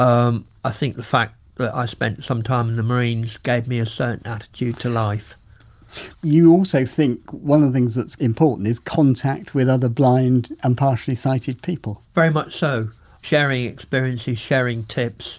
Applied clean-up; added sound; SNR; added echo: none; none; none; none.